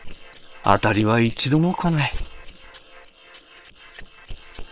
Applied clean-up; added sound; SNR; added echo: neural separator model SepFormer WHAM!.